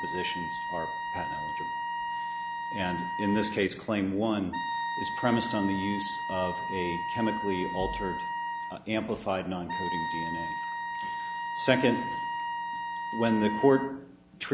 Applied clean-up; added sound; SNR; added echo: none; Wind instrument, woodwind instrument; 3 dB; none.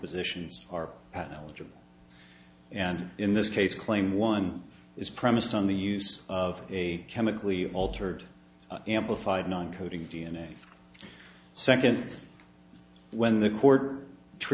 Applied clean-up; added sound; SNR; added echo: none; none; none; none.